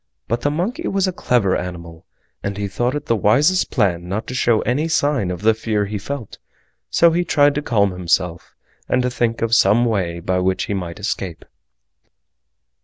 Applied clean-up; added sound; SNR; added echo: none; none; none; none.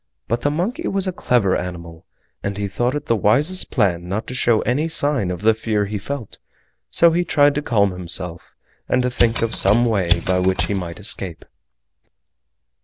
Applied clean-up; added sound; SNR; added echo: none; Mechanisms; 3 dB; none.